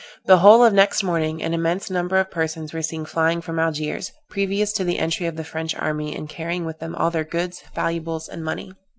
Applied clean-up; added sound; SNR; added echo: none; none; none; none.